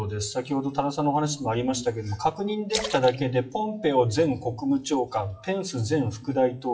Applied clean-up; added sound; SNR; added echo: classical method WPE with log-MMSE.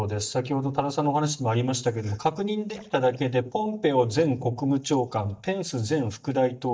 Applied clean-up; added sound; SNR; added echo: neural mask model DeepFilterNet 3.